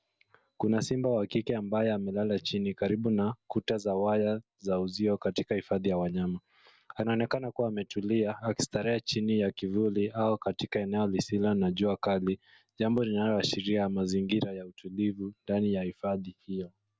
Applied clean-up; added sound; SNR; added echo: none; none; none; none.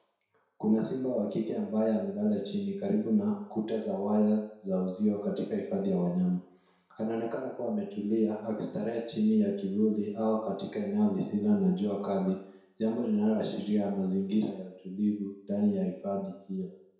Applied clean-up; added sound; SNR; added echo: none; none; none; reverberation time 0.7 s.